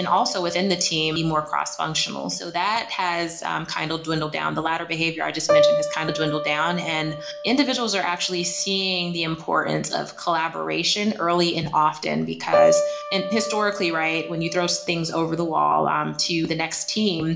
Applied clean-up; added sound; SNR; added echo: none; Piano; 5 dB; reverberation time 0.4 s.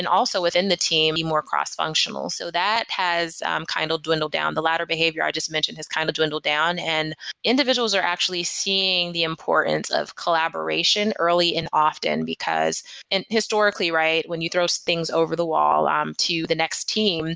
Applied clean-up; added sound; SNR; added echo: none; none; none; none.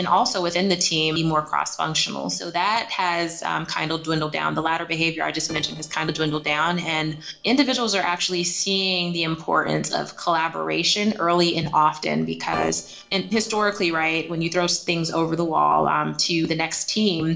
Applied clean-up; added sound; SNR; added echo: neural separator model SepFormer DNS4.